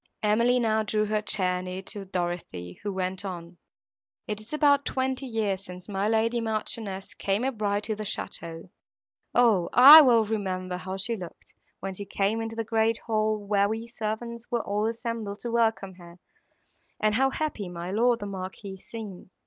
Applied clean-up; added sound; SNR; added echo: none; none; none; none.